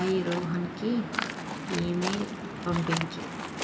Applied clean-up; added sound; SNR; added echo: none; Waves, surf; 4 dB; reverberation time 1.7 s.